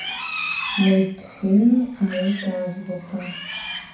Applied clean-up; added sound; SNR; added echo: none; Livestock, farm animals, working animals; 9 dB; reverberation time 0.6 s.